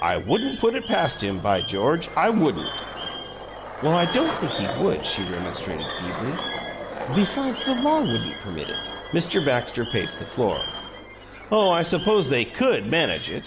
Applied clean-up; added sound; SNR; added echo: none; Skateboard + Bird; 8 dB; none.